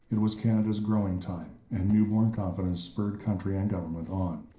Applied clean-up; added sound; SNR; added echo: neural separator model SepFormer DNS4.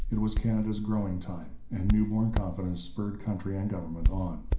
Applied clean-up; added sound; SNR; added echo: none; Hands; 1 dB; reverberation time 0.5 s.